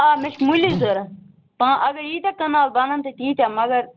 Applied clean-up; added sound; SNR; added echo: none; Liquid; 10 dB; none.